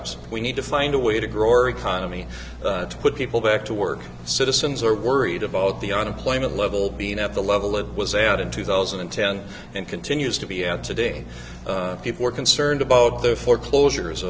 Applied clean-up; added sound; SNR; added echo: none; none; none; none.